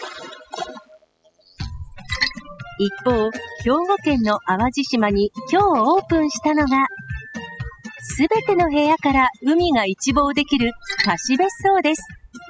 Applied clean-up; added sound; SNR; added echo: classical method spectral subtraction.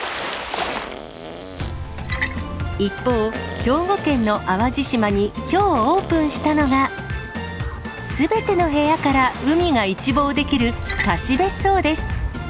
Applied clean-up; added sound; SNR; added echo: none; Splash, splatter + Fart; 11 dB; none.